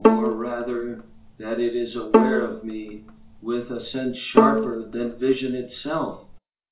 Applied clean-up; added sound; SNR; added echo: none; Bowed string instrument; -3 dB; reverberation time 0.4 s.